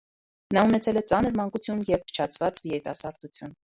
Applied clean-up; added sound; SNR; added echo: none; none; none; none.